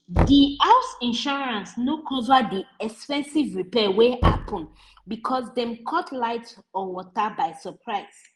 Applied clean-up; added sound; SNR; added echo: none; Knock; 8 dB; none.